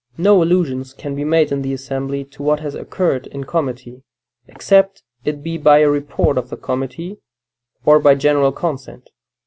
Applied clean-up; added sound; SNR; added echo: none; none; none; none.